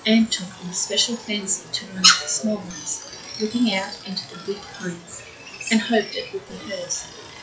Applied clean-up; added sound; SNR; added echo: classical method WPE with log-MMSE.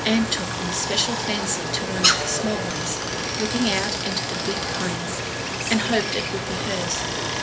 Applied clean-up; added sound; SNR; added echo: none; Stream; -1 dB; reverberation time 0.3 s.